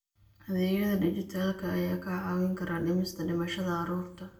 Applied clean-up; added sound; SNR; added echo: none; none; none; reverberation time 0.5 s.